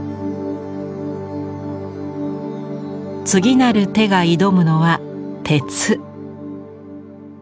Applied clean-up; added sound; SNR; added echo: none; none; none; none.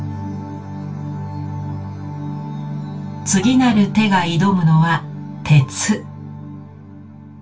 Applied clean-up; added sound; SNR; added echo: none; none; none; reverberation time 0.2 s.